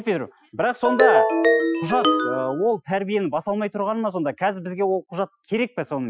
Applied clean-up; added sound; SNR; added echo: classical method Wiener filter.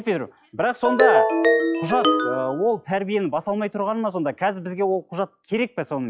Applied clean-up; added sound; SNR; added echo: classical method log-MMSE.